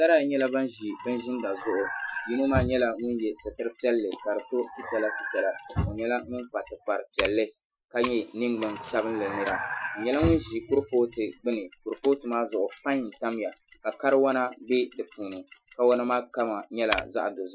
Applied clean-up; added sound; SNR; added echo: classical method Wiener filter.